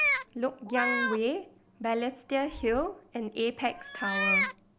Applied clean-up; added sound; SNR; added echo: none; Meow; 2 dB; none.